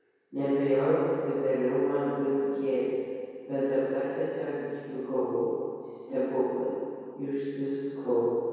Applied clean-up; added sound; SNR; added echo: none; none; none; reverberation time 2.2 s.